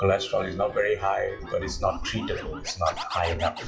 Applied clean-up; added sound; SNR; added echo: classical method WPE with log-MMSE.